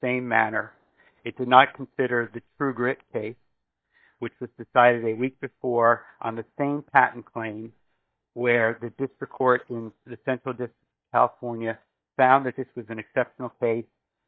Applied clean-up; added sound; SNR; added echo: neural mask model DeepFilterNet 3.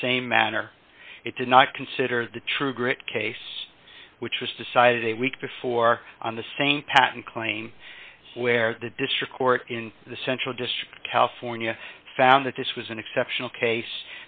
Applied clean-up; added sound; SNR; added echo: none; none; none; none.